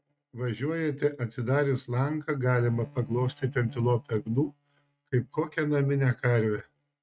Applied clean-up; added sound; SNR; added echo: neural mask model RNNoise.